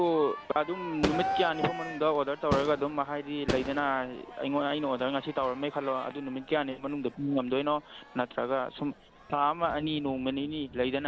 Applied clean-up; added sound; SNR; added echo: none; Crowd / Fireworks; 9 dB; none.